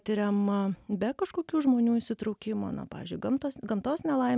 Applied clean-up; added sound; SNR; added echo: none; none; none; none.